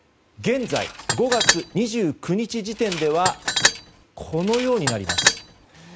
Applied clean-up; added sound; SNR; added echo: none; Tools; 0 dB; none.